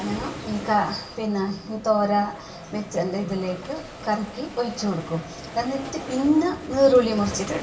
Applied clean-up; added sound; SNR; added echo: none; Waves, surf; 14 dB; reverberation time 0.2 s.